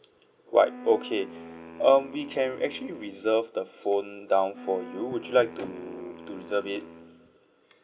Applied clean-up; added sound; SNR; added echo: none; Wind instrument, woodwind instrument; 17 dB; none.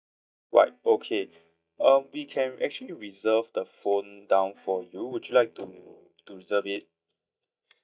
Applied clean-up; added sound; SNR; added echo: neural mask model DeepFilterNet 3.